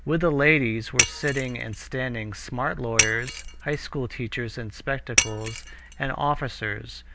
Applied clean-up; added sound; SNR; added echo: none; Shatter; 0 dB; none.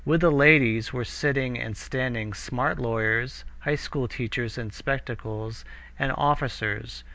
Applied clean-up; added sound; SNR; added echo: none; none; none; none.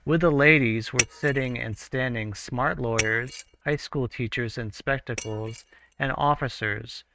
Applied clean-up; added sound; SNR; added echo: neural mask model RNNoise.